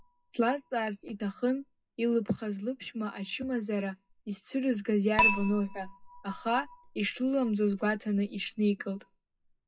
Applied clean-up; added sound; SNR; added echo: classical method WPE with log-MMSE.